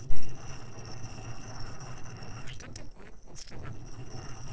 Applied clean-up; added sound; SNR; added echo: neural separator model SepFormer DNS4.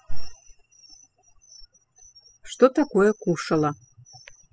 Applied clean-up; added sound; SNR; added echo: classical method spectral subtraction.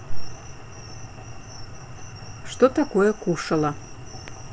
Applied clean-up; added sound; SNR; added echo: none; Truck; 18 dB; none.